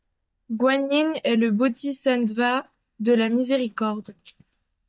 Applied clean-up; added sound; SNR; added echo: neural mask model DeepFilterNet 3.